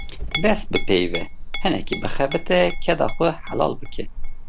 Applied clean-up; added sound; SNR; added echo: none; Chink, clink; 2 dB; none.